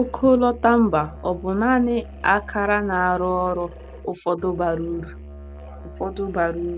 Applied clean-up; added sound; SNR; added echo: none; Musical instrument; 16 dB; none.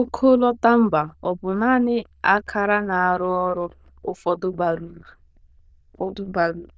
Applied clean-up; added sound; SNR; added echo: neural diffusion model UNIVERSE++.